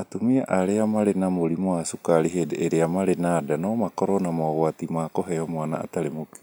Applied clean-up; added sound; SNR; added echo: none; none; none; none.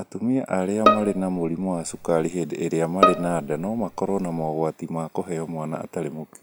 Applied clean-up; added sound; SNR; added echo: none; Bowed string instrument; 0 dB; none.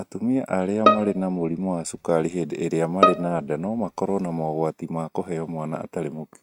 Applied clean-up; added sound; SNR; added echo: neural mask model RNNoise.